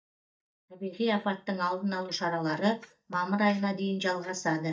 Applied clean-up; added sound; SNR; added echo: neural mask model DeepFilterNet 3.